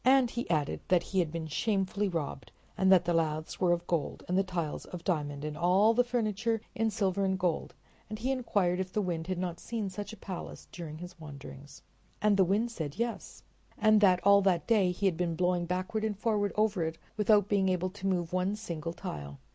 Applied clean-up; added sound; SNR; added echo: none; none; none; none.